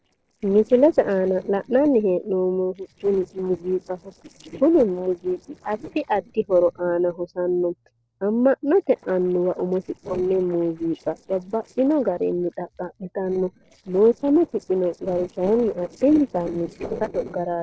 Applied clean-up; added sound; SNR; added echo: neural separator model SepFormer DNS4.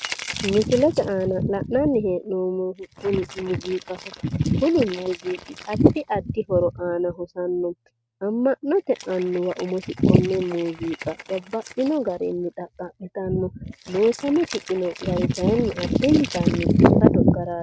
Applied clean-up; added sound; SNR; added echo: neural mask model RNNoise.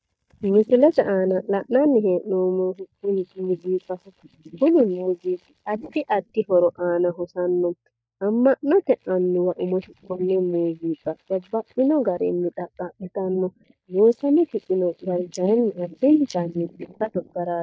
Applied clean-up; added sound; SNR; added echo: neural mask model DeepFilterNet 3.